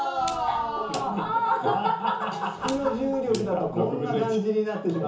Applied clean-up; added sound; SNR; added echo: none; Clock; 20 dB; reverberation time 0.7 s.